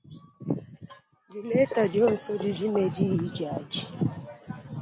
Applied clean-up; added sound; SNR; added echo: none; none; none; none.